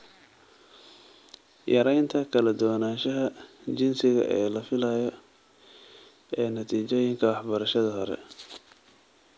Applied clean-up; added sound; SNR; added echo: none; none; none; none.